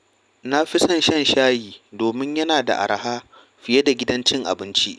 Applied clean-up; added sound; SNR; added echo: none; none; none; none.